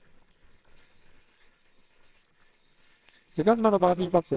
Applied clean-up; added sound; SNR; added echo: neural separator model SepFormer WHAMR!.